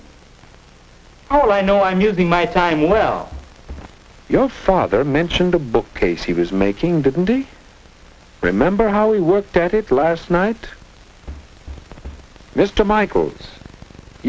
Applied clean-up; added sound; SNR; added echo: none; Knock; 18 dB; none.